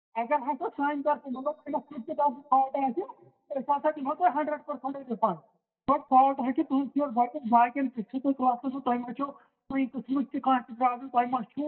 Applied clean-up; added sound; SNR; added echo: neural mask model DeepFilterNet 3.